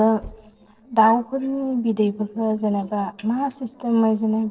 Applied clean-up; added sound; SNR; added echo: neural separator model SepFormer DNS4.